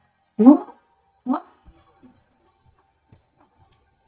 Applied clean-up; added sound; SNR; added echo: neural mask model DeepFilterNet 3.